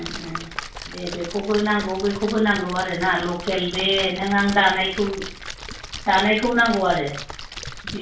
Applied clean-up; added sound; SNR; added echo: none; Splash, splatter; 12 dB; reverberation time 0.4 s.